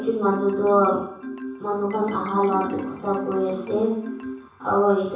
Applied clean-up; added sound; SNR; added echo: none; Marimba, xylophone; 11 dB; reverberation time 0.7 s.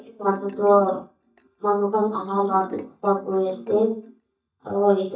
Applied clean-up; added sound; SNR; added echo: neural mask model DeepFilterNet 3.